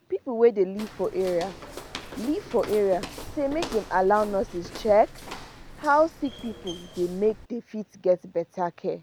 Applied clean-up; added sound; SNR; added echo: none; Walk, footsteps; 15 dB; none.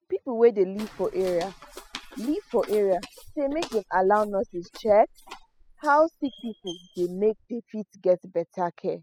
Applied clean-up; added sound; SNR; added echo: classical method spectral subtraction.